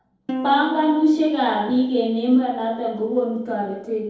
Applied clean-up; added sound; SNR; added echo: neural separator model SepFormer DNS4.